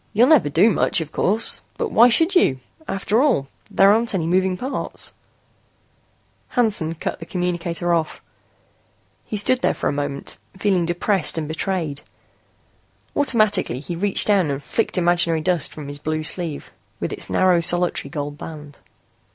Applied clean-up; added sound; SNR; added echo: none; none; none; none.